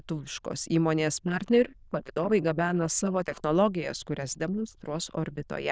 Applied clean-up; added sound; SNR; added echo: neural diffusion model UNIVERSE++.